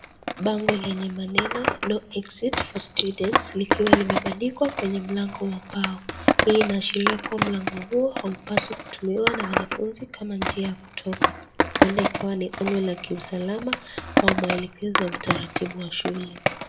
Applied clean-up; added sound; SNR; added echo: none; Skateboard; -1 dB; reverberation time 0.4 s.